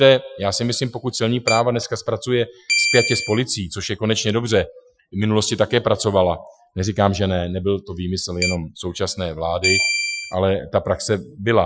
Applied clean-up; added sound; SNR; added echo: classical method Wiener filter.